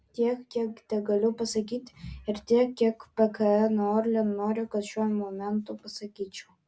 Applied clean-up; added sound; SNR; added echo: none; none; none; none.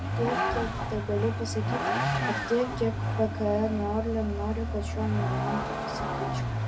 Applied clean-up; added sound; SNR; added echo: none; Vehicle; -2 dB; none.